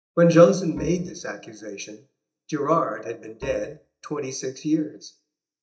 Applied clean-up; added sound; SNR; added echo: neural mask model DeepFilterNet 3.